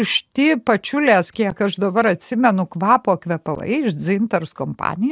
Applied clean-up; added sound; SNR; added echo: none; none; none; none.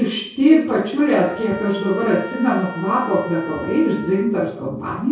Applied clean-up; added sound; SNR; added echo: none; Trumpet; 17 dB; reverberation time 0.6 s.